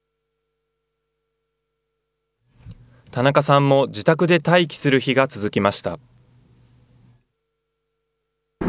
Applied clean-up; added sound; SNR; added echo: none; none; none; none.